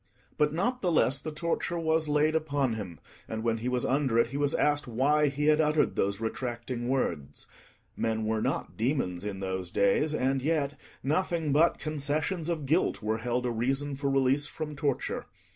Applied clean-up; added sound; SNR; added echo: none; none; none; none.